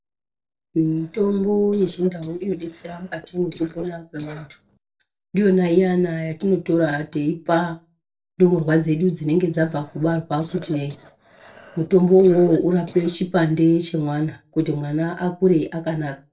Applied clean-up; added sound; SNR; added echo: neural separator model SepFormer DNS4.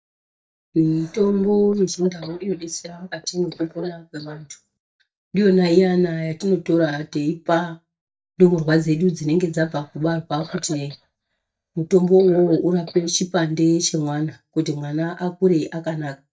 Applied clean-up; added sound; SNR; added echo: neural mask model DeepFilterNet 3.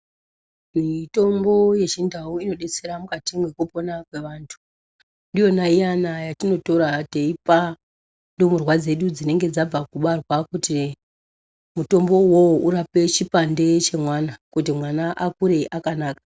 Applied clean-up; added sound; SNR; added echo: none; none; none; none.